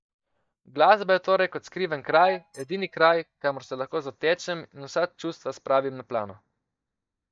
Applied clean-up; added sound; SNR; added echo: neural mask model DeepFilterNet 3.